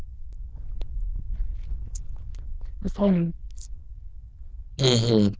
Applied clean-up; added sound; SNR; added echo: neural diffusion model UNIVERSE++.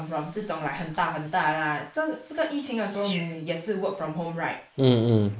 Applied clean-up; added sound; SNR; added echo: neural mask model Resemble Enhance denoiser.